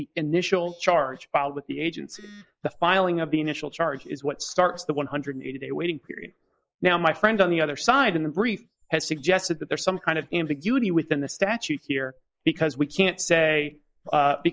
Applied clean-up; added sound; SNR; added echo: neural mask model Resemble Enhance denoiser.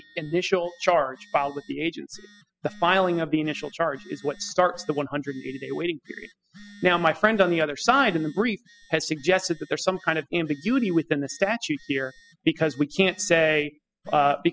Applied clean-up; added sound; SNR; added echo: classical method spectral subtraction.